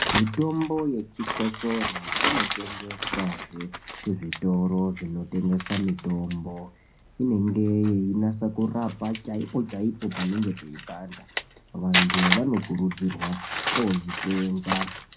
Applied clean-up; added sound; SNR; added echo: none; Crumpling, crinkling; 5 dB; reverberation time 0.3 s.